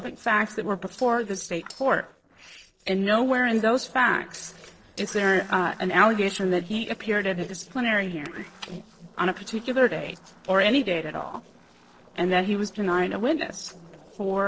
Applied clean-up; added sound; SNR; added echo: neural separator model SepFormer DNS4.